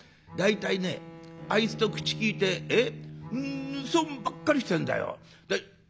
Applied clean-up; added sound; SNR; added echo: none; Bowed string instrument + Bowed string instrument; 12 dB; none.